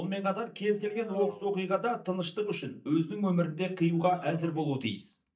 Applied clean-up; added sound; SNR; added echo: neural mask model DeepFilterNet 3.